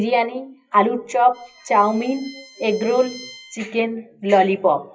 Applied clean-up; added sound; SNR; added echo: classical method WPE with log-MMSE.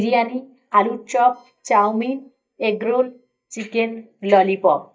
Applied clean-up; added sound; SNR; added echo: neural mask model DeepFilterNet 3.